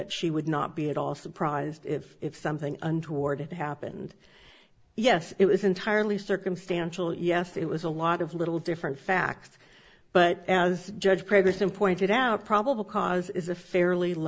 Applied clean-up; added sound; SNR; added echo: none; none; none; none.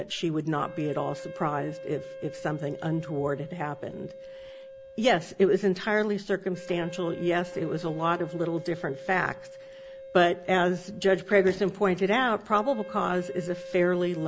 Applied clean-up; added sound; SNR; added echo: none; Wind instrument, woodwind instrument; 15 dB; none.